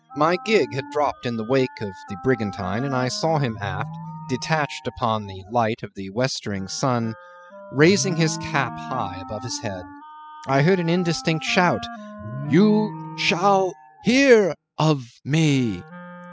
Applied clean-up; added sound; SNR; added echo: classical method spectral subtraction.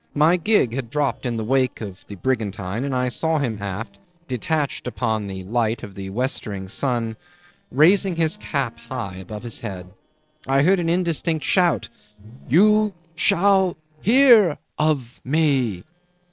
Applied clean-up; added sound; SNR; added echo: neural separator model SepFormer DNS4.